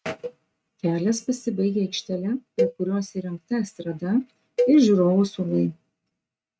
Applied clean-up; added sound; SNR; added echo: neural mask model RNNoise.